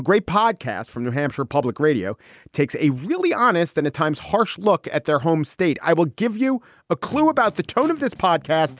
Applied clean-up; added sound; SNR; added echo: none; none; none; none.